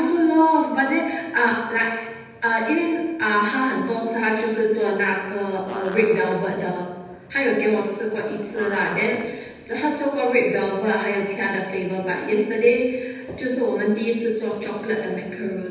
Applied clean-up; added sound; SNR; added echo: none; Fart; 16 dB; reverberation time 1.1 s.